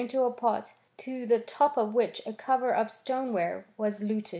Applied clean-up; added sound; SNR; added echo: none; none; none; none.